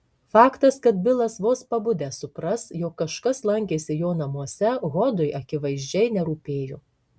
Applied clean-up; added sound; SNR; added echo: none; none; none; none.